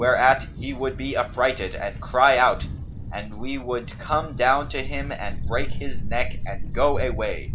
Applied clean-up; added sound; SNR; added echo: none; Thunder; 4 dB; none.